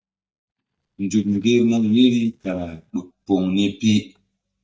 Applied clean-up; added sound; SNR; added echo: neural mask model DeepFilterNet 3.